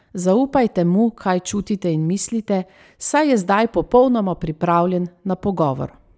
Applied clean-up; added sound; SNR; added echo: none; none; none; none.